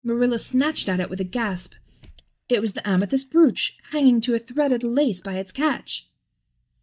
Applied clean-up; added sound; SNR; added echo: neural mask model DeepFilterNet 3.